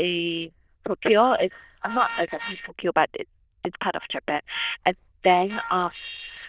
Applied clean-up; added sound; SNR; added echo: neural diffusion model UNIVERSE++.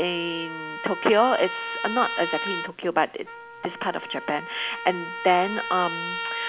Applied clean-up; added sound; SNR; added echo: none; Trumpet; 7 dB; none.